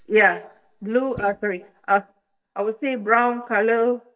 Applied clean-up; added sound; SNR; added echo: neural mask model DeepFilterNet 3.